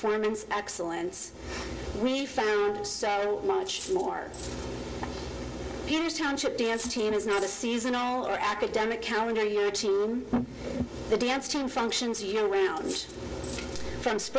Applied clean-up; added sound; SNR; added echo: none; Cutlery, silverware; 17 dB; reverberation time 1.7 s.